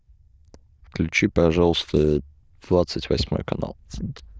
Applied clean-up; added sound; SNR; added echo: neural diffusion model UNIVERSE++.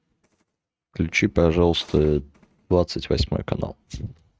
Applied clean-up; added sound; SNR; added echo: neural mask model RNNoise.